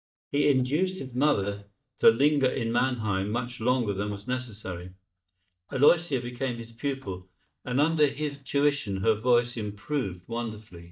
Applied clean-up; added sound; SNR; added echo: neural mask model DeepFilterNet 3.